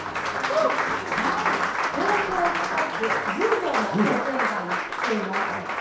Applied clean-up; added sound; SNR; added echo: none; Applause; -3 dB; reverberation time 0.7 s.